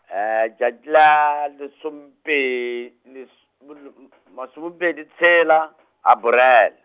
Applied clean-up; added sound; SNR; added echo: none; none; none; none.